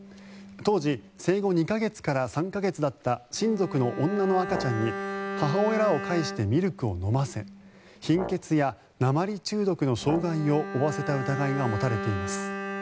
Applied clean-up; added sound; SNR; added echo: none; Bowed string instrument + Brass instrument; 9 dB; none.